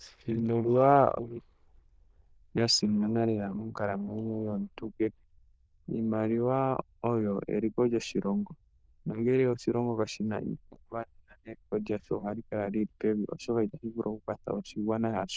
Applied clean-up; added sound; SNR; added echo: neural diffusion model UNIVERSE++.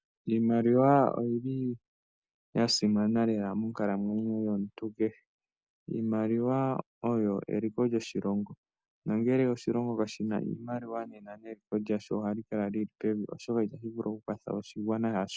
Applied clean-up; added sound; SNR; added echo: none; none; none; none.